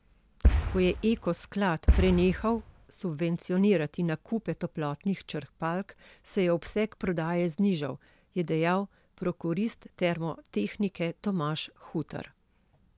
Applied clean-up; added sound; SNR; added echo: none; Boom; -2 dB; none.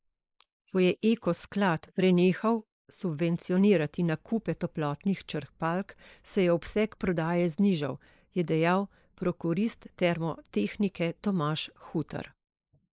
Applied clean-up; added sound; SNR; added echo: neural mask model Resemble Enhance denoiser.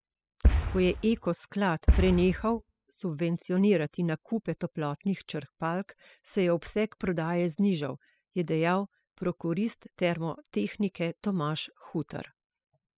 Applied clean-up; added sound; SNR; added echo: classical method spectral subtraction.